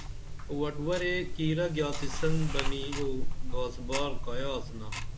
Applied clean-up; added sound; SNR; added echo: none; Tick-tock; -2 dB; none.